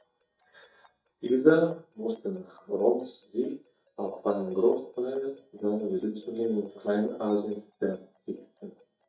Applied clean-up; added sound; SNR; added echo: neural mask model DeepFilterNet 3.